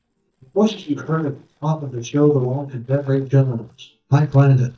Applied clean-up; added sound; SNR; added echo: neural mask model DeepFilterNet 3.